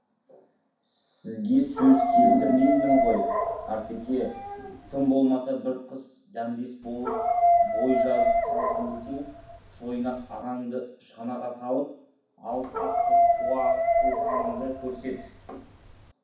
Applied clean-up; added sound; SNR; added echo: none; Dog; -3 dB; reverberation time 0.6 s.